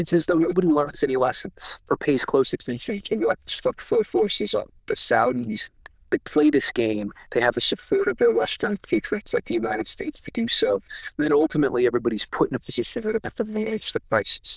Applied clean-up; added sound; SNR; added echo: neural diffusion model UNIVERSE++.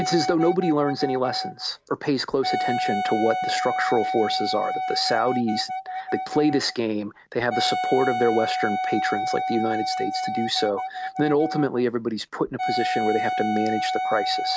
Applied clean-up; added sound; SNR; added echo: none; Wind instrument, woodwind instrument; 3 dB; none.